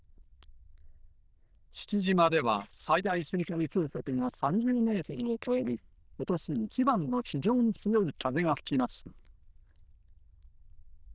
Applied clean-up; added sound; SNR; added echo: neural diffusion model UNIVERSE++.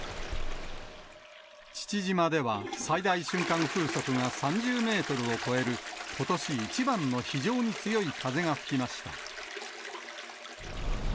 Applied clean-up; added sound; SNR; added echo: none; Toilet flush; 8 dB; none.